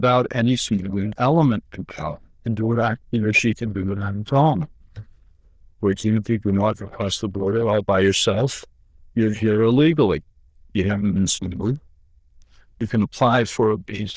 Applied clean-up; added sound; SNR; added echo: neural diffusion model UNIVERSE++.